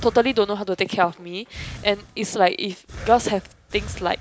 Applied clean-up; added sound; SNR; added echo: none; Breathing; 17 dB; none.